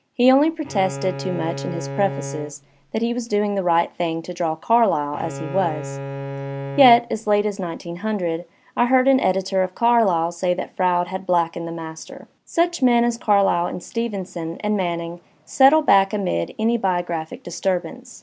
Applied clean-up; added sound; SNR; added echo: none; Bowed string instrument; 10 dB; none.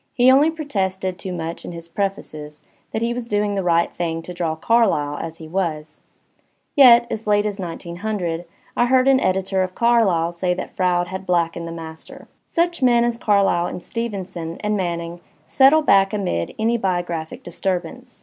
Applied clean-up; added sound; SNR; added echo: none; none; none; none.